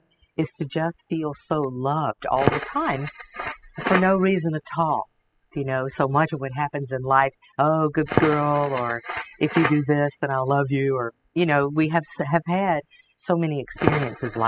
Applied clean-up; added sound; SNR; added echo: classical method spectral subtraction.